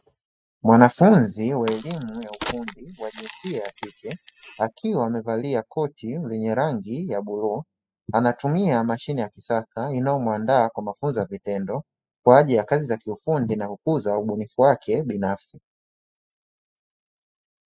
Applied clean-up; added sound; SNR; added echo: classical method spectral subtraction.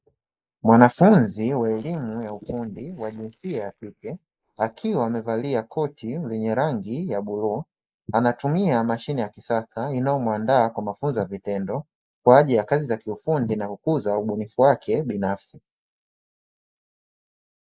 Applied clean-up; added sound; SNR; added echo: neural mask model Resemble Enhance denoiser.